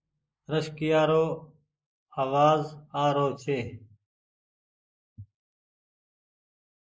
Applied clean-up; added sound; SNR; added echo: neural mask model Resemble Enhance denoiser.